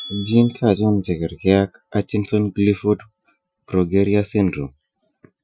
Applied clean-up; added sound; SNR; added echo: classical method Wiener filter.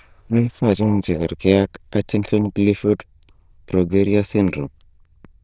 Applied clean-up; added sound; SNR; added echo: neural diffusion model UNIVERSE++.